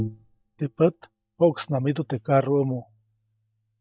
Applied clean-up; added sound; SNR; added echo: neural mask model DeepFilterNet 3.